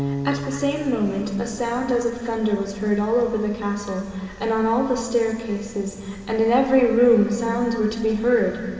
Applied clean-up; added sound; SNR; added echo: none; Bass guitar; 15 dB; reverberation time 2.3 s.